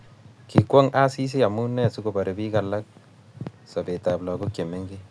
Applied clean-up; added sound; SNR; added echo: none; none; none; none.